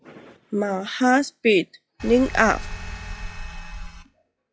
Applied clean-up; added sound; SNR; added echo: classical method log-MMSE.